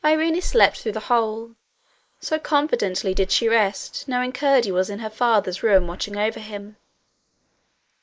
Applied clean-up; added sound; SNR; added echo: neural mask model Resemble Enhance denoiser.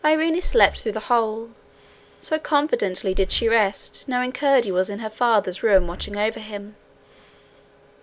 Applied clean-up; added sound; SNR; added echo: none; Breathing; 10 dB; none.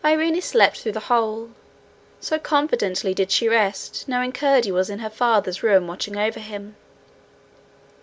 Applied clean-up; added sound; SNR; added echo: none; none; none; none.